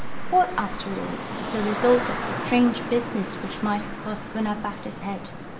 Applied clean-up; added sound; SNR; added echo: none; Traffic noise, roadway noise; 7 dB; reverberation time 0.8 s.